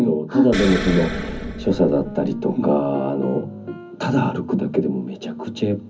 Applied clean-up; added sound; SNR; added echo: none; Explosion; 8 dB; reverberation time 0.4 s.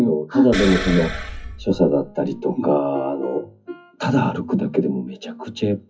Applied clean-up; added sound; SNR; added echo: classical method WPE with log-MMSE.